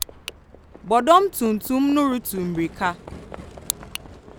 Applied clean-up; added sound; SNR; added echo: none; Livestock, farm animals, working animals; 18 dB; none.